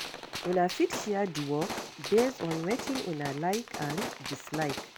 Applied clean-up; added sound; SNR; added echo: none; Gunshot, gunfire; 8 dB; none.